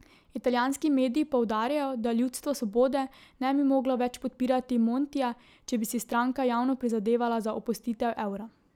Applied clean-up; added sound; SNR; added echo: none; none; none; none.